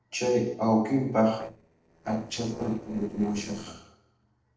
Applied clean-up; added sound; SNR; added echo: neural separator model SepFormer DNS4.